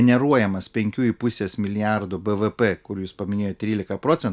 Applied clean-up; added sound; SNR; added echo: none; none; none; none.